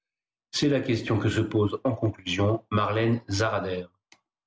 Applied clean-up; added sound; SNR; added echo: none; none; none; none.